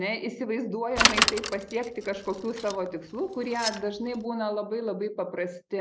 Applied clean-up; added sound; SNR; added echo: none; Bicycle; -1 dB; none.